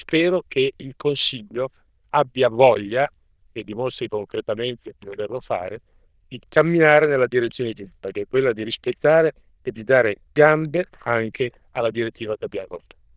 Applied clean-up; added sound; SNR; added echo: neural diffusion model UNIVERSE++.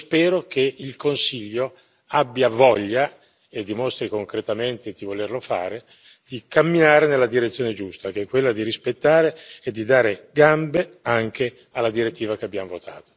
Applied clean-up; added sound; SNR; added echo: none; none; none; none.